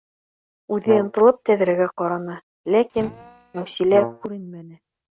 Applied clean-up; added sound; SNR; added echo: neural mask model RNNoise.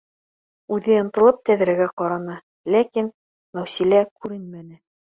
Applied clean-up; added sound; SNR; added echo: none; none; none; none.